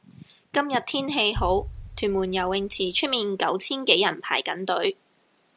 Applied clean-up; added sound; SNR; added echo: none; Boom; 12 dB; none.